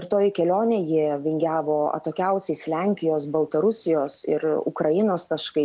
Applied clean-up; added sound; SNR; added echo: none; none; none; none.